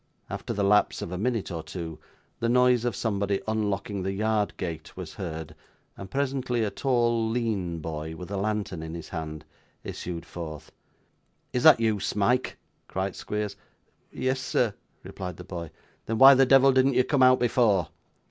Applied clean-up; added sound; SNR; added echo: none; none; none; none.